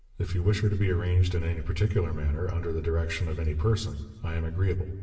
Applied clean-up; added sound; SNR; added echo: none; none; none; reverberation time 1.3 s.